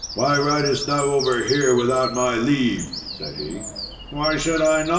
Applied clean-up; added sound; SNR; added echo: none; Bird vocalization, bird call, bird song; 10 dB; reverberation time 1.0 s.